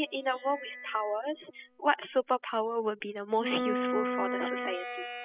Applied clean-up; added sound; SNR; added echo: classical method spectral subtraction.